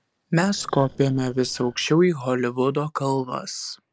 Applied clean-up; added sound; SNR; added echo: neural separator model SepFormer DNS4.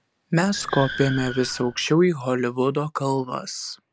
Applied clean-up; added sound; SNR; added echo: none; Car; 12 dB; none.